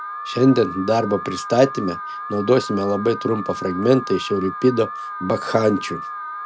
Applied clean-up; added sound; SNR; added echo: none; Alarm; 10 dB; none.